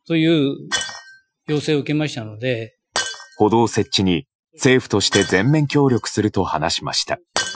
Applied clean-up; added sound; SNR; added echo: classical method Wiener filter.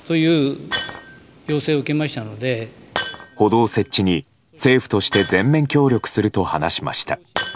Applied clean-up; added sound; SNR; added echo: none; Shatter; 12 dB; none.